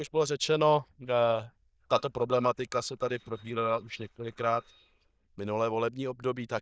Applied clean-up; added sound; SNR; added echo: neural diffusion model UNIVERSE++.